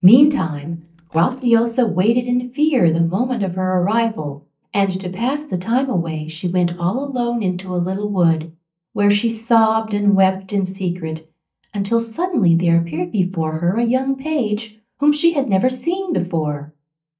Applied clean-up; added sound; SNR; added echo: neural mask model DeepFilterNet 3.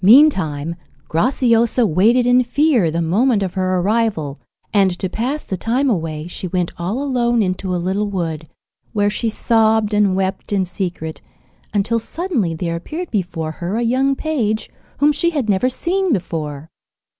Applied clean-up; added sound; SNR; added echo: none; none; none; none.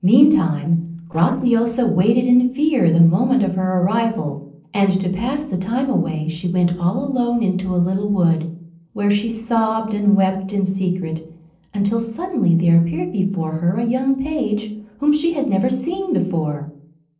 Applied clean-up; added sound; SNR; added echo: neural separator model SepFormer DNS4.